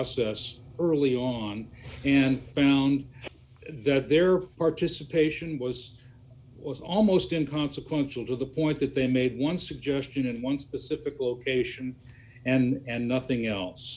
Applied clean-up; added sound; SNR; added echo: none; none; none; none.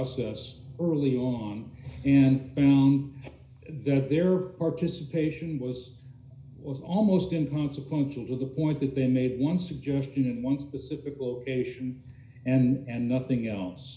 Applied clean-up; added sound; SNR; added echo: none; none; none; reverberation time 0.5 s.